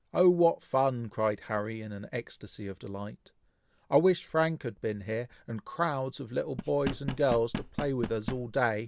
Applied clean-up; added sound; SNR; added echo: none; Knock; 8 dB; none.